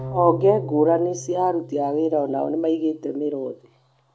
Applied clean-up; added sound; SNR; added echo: none; Bowed string instrument; 14 dB; none.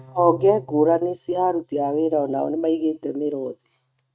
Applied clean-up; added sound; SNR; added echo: neural mask model RNNoise.